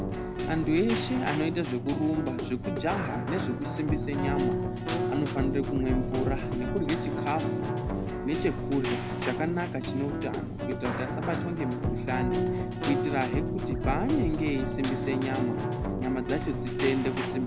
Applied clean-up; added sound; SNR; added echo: none; Keyboard (musical); -1 dB; none.